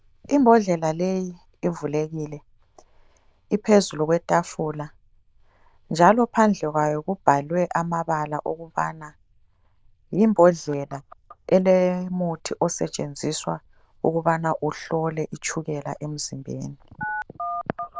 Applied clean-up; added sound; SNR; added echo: neural diffusion model UNIVERSE++.